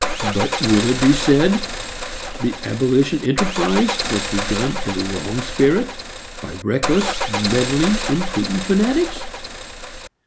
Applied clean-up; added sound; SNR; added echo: none; Car; 5 dB; none.